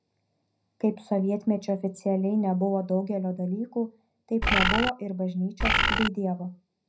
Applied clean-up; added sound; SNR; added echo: none; Bird; -5 dB; reverberation time 0.3 s.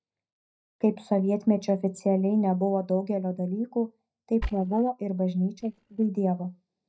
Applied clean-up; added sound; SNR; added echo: neural mask model DeepFilterNet 3.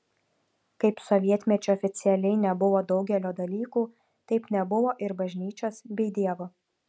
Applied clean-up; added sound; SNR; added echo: none; none; none; none.